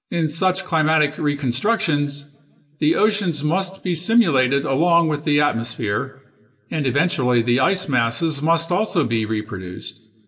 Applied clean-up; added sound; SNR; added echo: none; none; none; reverberation time 0.8 s.